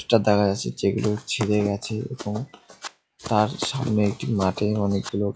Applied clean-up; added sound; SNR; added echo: classical method log-MMSE.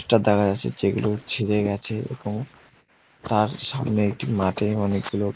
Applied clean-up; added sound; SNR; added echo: neural mask model Resemble Enhance denoiser.